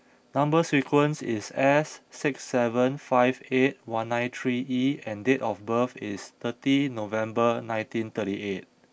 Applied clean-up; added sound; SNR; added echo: none; none; none; none.